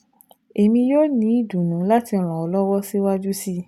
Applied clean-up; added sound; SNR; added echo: none; none; none; none.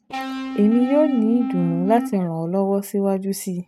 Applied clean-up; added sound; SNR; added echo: neural mask model RNNoise.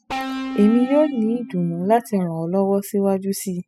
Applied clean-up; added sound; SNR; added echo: classical method spectral subtraction.